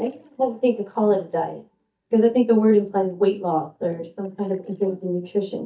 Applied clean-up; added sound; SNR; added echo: neural mask model DeepFilterNet 3.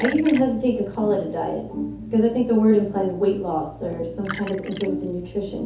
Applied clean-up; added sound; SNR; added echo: none; Liquid; 17 dB; reverberation time 0.5 s.